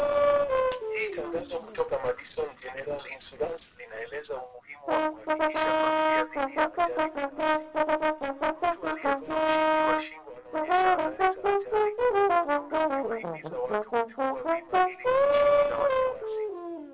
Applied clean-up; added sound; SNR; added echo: neural separator model SepFormer DNS4.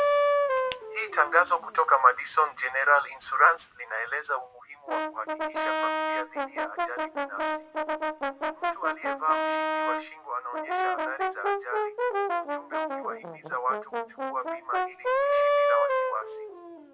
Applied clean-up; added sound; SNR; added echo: none; Brass instrument; 0 dB; none.